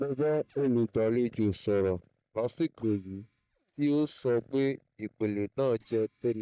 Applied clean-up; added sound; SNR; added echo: neural mask model DeepFilterNet 3.